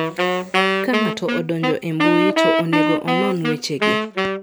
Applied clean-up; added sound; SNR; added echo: none; Wind instrument, woodwind instrument; -3 dB; none.